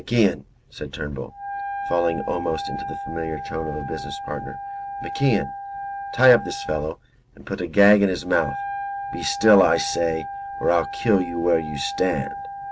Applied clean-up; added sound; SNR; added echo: none; Wind instrument, woodwind instrument; 9 dB; none.